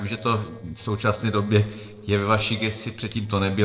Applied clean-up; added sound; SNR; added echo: neural separator model SepFormer DNS4.